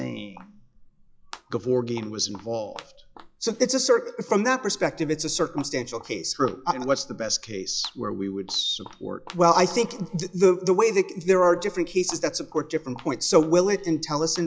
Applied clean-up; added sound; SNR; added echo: classical method log-MMSE.